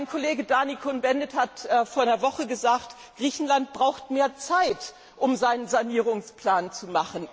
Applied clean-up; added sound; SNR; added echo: none; none; none; none.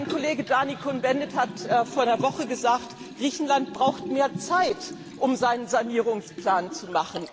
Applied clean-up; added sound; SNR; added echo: none; Liquid; 12 dB; none.